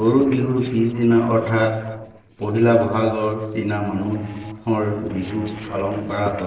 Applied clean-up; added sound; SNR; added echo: neural separator model SepFormer DNS4.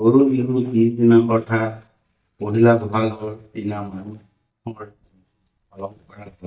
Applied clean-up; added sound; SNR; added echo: neural mask model DeepFilterNet 3.